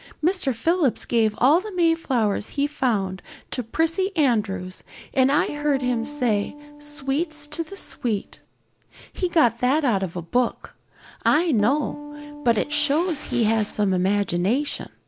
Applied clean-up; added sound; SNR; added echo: none; Piano + Mechanisms; 14 dB; none.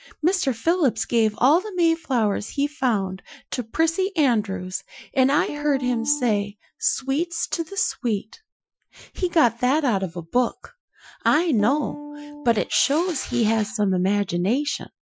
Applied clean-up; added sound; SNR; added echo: classical method Wiener filter.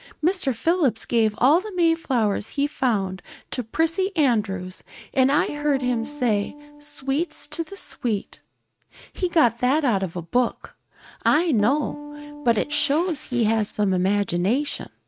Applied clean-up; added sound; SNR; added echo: neural mask model RNNoise.